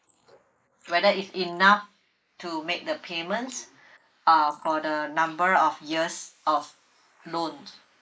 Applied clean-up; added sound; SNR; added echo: neural mask model Resemble Enhance denoiser.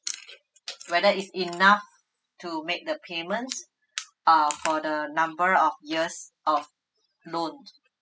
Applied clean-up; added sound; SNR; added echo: classical method spectral subtraction.